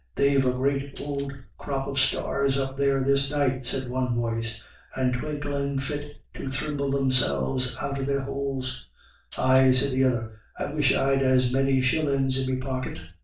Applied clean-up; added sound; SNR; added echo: none; Tambourine; 3 dB; reverberation time 0.3 s.